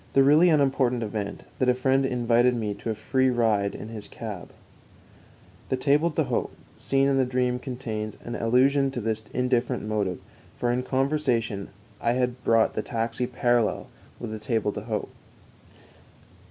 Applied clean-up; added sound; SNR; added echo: none; none; none; none.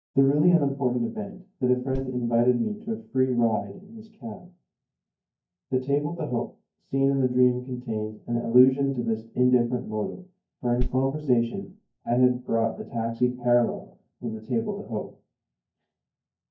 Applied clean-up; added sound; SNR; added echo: neural mask model DeepFilterNet 3.